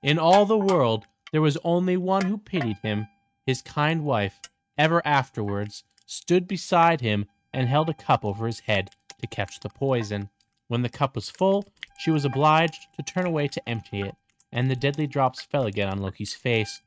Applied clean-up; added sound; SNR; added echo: neural mask model RNNoise.